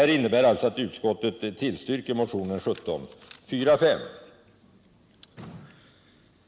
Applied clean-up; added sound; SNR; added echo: none; none; none; none.